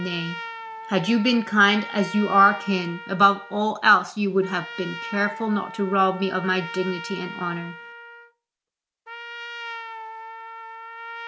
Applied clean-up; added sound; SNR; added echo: none; Trumpet; 13 dB; none.